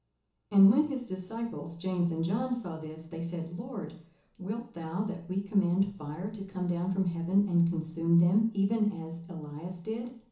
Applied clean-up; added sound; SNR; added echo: none; none; none; reverberation time 0.8 s.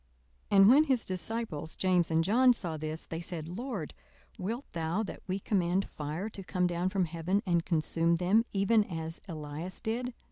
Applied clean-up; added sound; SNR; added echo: none; none; none; none.